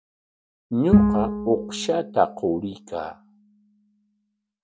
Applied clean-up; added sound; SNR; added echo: none; Bowed string instrument; -1 dB; none.